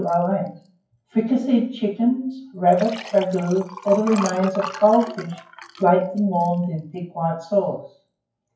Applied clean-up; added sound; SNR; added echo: classical method WPE with log-MMSE.